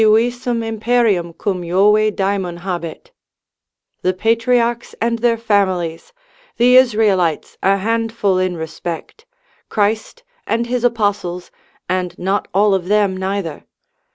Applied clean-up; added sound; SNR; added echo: none; none; none; none.